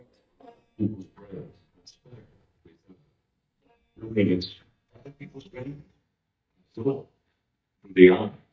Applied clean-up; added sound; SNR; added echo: neural mask model DeepFilterNet 3.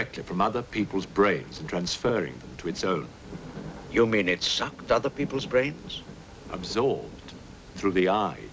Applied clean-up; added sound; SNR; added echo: none; none; none; none.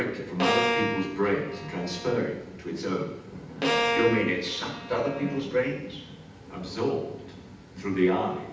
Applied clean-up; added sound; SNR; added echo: none; Bowed string instrument; 1 dB; reverberation time 0.9 s.